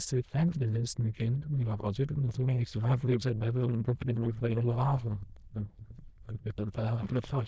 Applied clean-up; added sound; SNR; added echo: neural diffusion model UNIVERSE++.